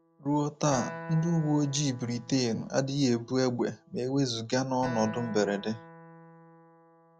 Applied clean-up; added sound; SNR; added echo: none; Acoustic guitar; 16 dB; none.